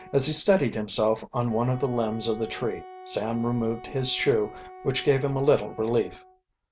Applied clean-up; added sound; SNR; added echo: none; Wind instrument, woodwind instrument; 19 dB; none.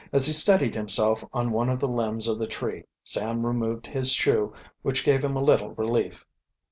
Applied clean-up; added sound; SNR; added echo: none; none; none; none.